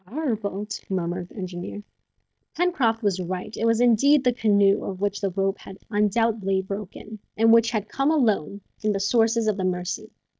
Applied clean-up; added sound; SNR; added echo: neural mask model DeepFilterNet 3.